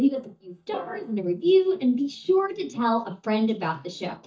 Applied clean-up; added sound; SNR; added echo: neural mask model DeepFilterNet 3.